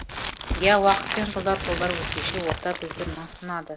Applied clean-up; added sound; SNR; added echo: none; Crumpling, crinkling; 5 dB; none.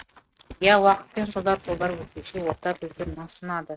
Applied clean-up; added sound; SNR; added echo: neural mask model RNNoise.